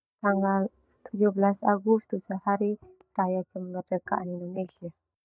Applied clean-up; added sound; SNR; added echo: neural mask model DeepFilterNet 3.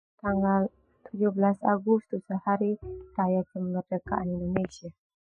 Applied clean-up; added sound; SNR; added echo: classical method Wiener filter.